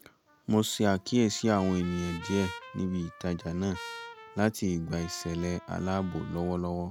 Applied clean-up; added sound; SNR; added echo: none; Trumpet; 17 dB; none.